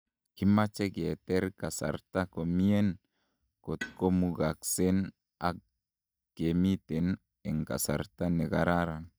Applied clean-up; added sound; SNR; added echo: neural mask model DeepFilterNet 3.